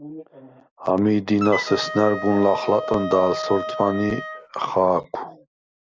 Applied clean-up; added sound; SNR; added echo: none; Wind instrument, woodwind instrument; 8 dB; none.